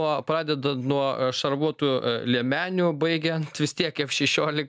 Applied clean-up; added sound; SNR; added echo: none; none; none; none.